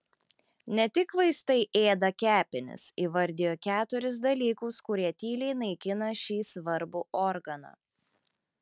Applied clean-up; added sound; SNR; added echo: none; none; none; none.